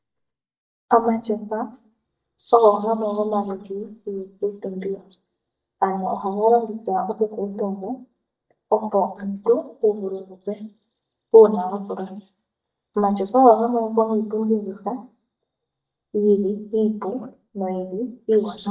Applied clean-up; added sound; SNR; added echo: neural mask model DeepFilterNet 3.